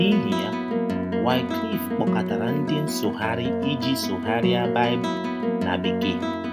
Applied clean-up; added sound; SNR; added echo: none; Plucked string instrument; -2 dB; none.